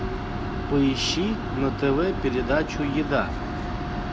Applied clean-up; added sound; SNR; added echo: none; none; none; none.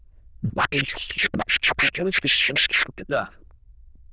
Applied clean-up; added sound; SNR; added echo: neural diffusion model UNIVERSE++.